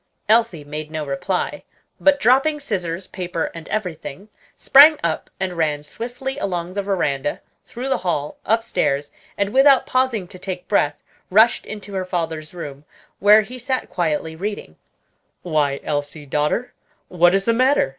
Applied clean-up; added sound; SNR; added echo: none; none; none; none.